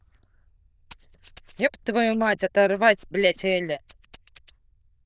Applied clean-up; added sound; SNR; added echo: neural diffusion model UNIVERSE++.